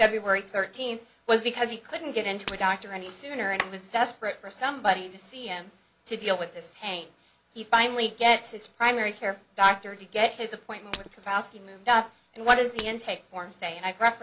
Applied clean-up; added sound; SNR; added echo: none; Shatter; 13 dB; none.